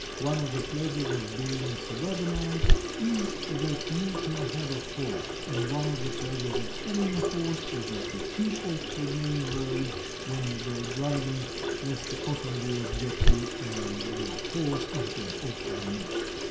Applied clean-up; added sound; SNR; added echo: none; Sink (filling or washing) / Water tap, faucet; -2 dB; reverberation time 0.7 s.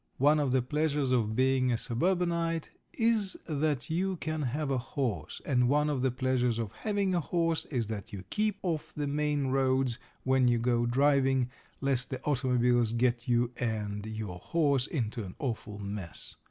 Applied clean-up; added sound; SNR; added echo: none; none; none; none.